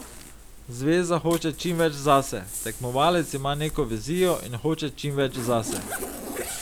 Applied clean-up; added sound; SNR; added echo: none; Zipper (clothing); 11 dB; none.